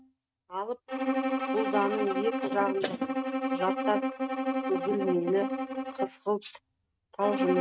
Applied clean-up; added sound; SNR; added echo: neural mask model RNNoise.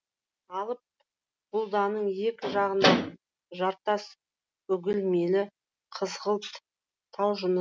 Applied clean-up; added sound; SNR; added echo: none; none; none; none.